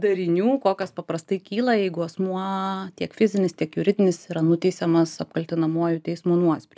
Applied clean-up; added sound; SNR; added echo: none; none; none; none.